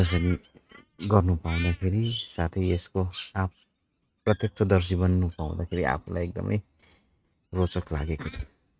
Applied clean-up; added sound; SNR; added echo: neural mask model RNNoise.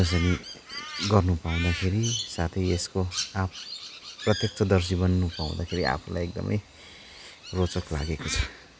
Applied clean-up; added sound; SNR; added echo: none; Crow; 11 dB; none.